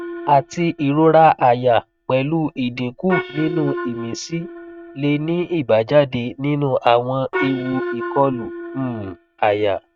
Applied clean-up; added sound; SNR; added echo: neural mask model RNNoise.